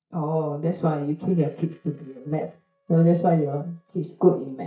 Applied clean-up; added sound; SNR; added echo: neural mask model DeepFilterNet 3.